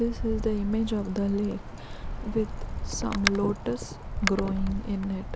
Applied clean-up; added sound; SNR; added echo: none; Wind; 3 dB; none.